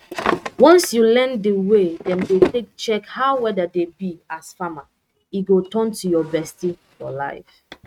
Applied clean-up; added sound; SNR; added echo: neural mask model RNNoise.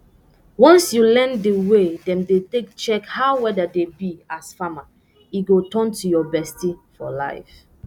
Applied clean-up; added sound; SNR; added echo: none; none; none; none.